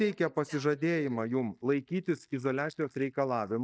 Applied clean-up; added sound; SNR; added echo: neural mask model DeepFilterNet 3.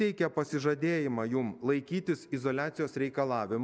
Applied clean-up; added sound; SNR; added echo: none; none; none; none.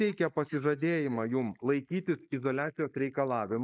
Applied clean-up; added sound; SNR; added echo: neural mask model Resemble Enhance denoiser.